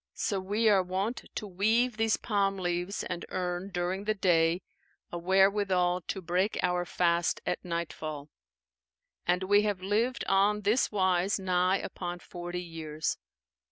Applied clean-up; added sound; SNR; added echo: none; none; none; none.